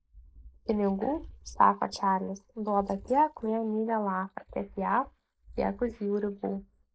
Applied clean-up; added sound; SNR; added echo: neural mask model Resemble Enhance denoiser.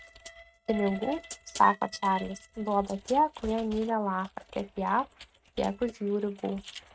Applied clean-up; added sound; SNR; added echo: neural mask model RNNoise.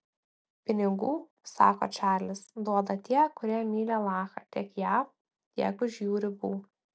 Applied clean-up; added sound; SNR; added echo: none; none; none; none.